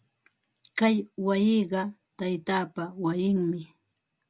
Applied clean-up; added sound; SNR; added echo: none; none; none; none.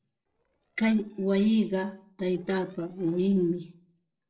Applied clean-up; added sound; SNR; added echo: neural separator model SepFormer DNS4.